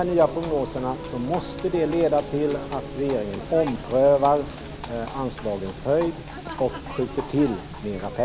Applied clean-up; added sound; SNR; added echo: none; Livestock, farm animals, working animals + Piano; 12 dB; none.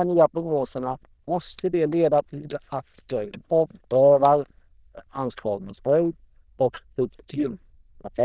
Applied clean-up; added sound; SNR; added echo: neural diffusion model UNIVERSE++.